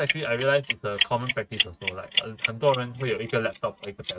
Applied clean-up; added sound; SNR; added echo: neural mask model RNNoise.